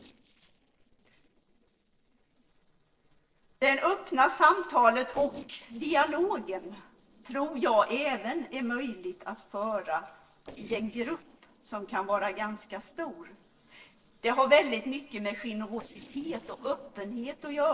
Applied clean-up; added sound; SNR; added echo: neural separator model SepFormer DNS4.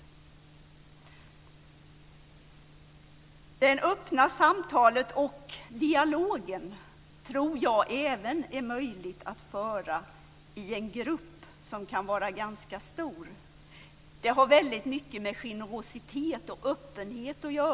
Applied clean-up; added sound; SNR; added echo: none; none; none; none.